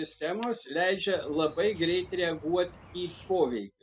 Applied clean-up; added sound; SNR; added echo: none; Bird; 19 dB; none.